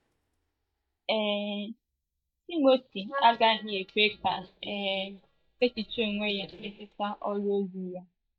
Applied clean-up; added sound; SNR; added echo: neural mask model DeepFilterNet 3.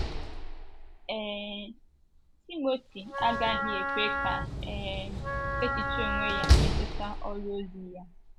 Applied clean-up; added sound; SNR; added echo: none; Slam + Wind instrument, woodwind instrument; -5 dB; none.